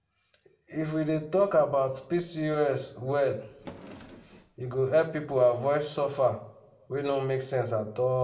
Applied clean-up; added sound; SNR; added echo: none; Drawer open or close; 20 dB; reverberation time 0.5 s.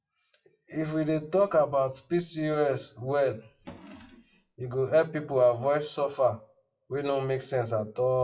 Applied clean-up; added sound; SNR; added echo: classical method WPE with log-MMSE.